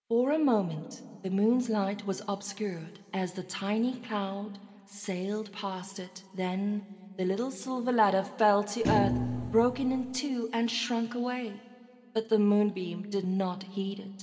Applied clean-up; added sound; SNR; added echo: none; Thump, thud; 1 dB; reverberation time 2.0 s.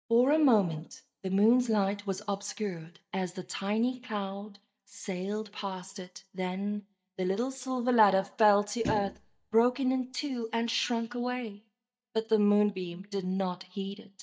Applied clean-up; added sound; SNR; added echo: neural mask model DeepFilterNet 3.